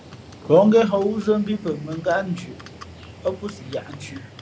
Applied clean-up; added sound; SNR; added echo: none; Livestock, farm animals, working animals; 19 dB; none.